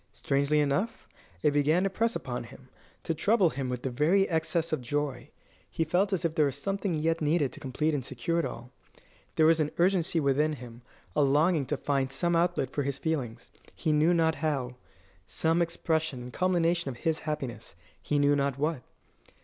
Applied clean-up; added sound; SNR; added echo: none; none; none; none.